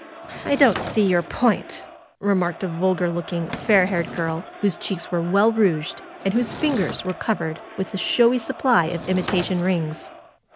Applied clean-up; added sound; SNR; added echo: none; Crowd + Sliding door / Wood; 13 dB; none.